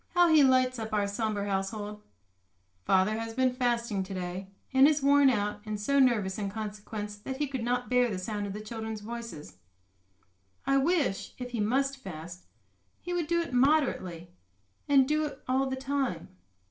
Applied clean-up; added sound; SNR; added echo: neural separator model SepFormer DNS4.